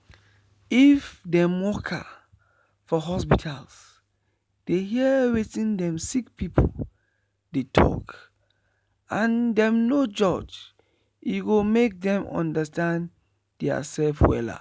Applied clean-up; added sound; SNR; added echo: none; none; none; none.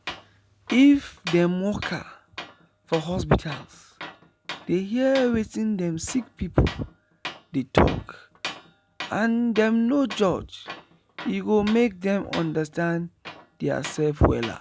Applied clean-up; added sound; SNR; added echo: none; Tools; 16 dB; none.